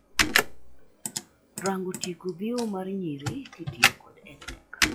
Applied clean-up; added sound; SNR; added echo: classical method log-MMSE.